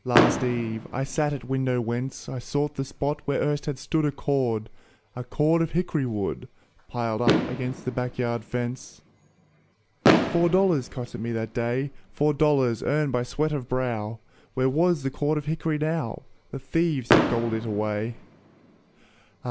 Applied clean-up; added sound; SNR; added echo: none; Fireworks; 5 dB; none.